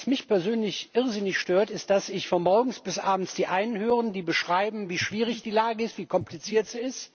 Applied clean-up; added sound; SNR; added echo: neural separator model SepFormer DNS4.